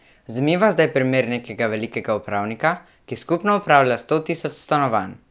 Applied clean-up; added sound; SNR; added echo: none; none; none; none.